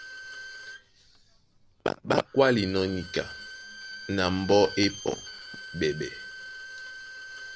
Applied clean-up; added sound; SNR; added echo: none; Bowed string instrument; 14 dB; none.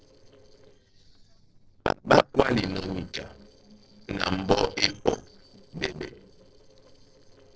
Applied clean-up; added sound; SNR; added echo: neural separator model SepFormer DNS4.